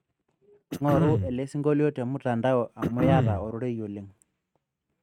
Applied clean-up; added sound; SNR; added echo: neural mask model RNNoise.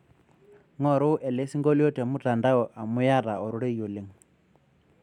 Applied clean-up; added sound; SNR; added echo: none; none; none; none.